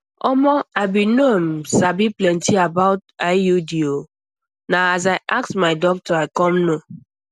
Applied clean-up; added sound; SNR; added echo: none; none; none; none.